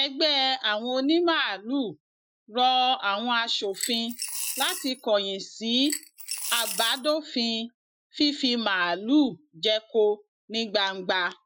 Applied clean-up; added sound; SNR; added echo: classical method Wiener filter.